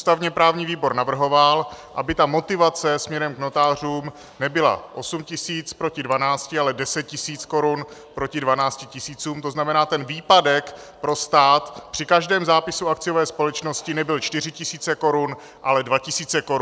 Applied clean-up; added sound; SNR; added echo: none; none; none; none.